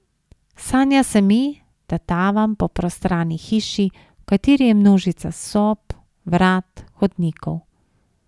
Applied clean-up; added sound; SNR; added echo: none; none; none; none.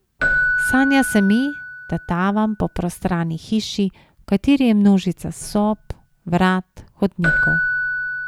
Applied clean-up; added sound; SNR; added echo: none; Keyboard (musical); 5 dB; none.